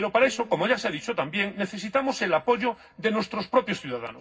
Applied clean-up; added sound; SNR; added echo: neural separator model SepFormer DNS4.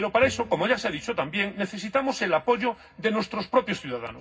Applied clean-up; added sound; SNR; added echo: none; Bowed string instrument; 20 dB; reverberation time 0.4 s.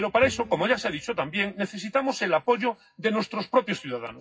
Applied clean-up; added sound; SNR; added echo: classical method WPE with log-MMSE.